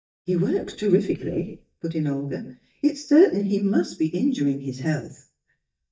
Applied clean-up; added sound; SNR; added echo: neural mask model DeepFilterNet 3.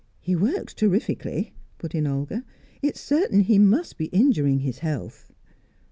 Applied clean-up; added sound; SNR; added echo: none; none; none; none.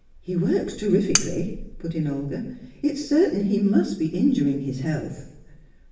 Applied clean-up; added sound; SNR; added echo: none; Cutlery, silverware; 1 dB; reverberation time 0.8 s.